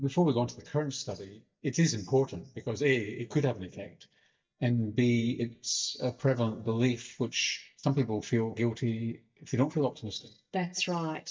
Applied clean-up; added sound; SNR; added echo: neural mask model DeepFilterNet 3.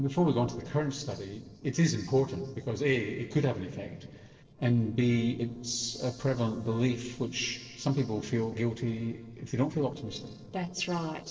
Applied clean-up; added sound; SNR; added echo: neural separator model SepFormer DNS4.